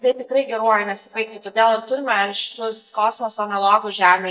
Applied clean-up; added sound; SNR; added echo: neural mask model DeepFilterNet 3.